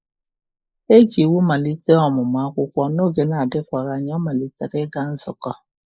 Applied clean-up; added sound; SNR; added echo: neural mask model Resemble Enhance denoiser.